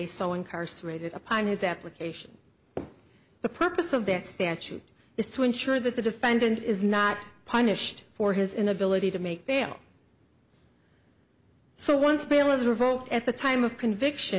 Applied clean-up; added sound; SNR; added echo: none; none; none; none.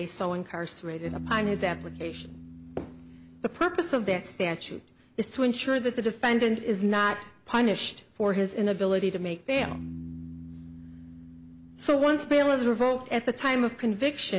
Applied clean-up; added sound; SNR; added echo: none; Piano; 17 dB; none.